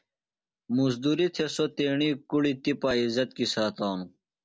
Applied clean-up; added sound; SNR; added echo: none; none; none; none.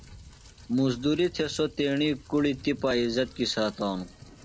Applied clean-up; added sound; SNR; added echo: none; Rain; 20 dB; none.